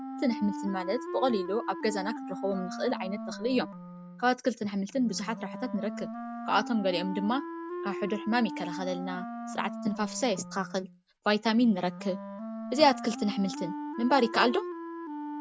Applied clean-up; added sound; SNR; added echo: none; Wind instrument, woodwind instrument; 8 dB; none.